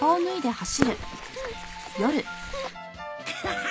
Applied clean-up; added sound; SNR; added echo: none; Fireworks; 7 dB; none.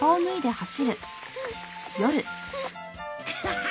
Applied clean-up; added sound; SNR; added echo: none; none; none; none.